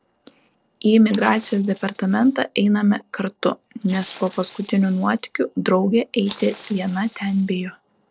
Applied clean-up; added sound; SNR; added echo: neural separator model SepFormer DNS4.